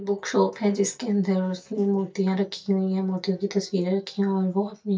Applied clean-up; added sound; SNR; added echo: neural mask model DeepFilterNet 3.